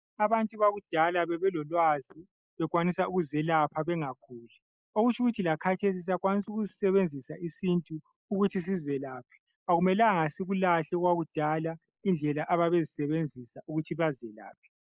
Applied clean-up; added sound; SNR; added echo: neural mask model Resemble Enhance denoiser.